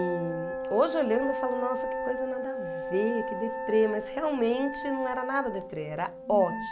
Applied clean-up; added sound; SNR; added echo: none; Wind instrument, woodwind instrument + Wind instrument, woodwind instrument; 5 dB; none.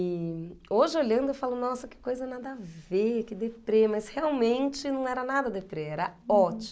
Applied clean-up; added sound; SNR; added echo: none; none; none; none.